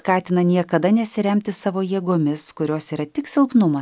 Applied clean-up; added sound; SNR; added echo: none; none; none; none.